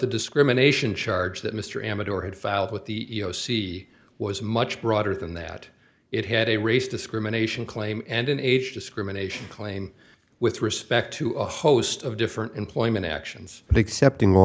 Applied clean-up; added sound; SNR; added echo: none; none; none; none.